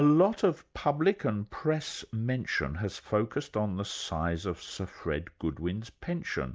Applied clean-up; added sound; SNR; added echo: none; none; none; none.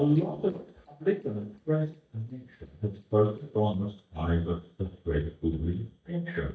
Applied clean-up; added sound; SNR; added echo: neural mask model DeepFilterNet 3.